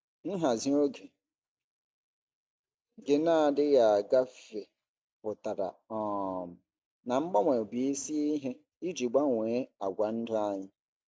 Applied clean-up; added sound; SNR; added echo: none; none; none; none.